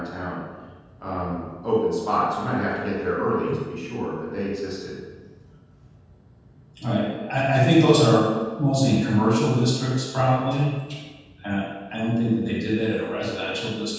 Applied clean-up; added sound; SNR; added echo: none; none; none; reverberation time 1.2 s.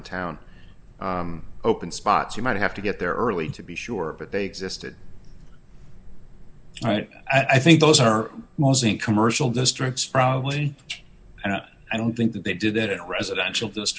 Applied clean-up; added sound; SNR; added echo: none; none; none; none.